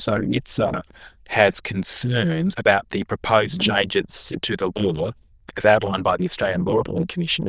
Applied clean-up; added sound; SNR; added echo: neural diffusion model UNIVERSE++.